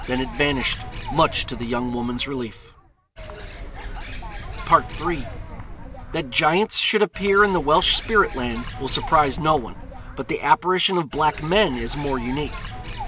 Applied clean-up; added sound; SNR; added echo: none; Bird; 10 dB; none.